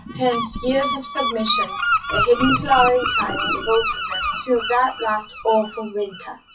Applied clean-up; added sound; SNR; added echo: classical method WPE with log-MMSE.